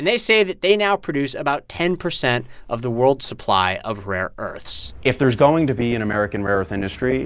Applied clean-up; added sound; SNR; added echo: none; none; none; none.